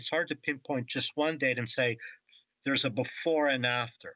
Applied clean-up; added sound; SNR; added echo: none; none; none; none.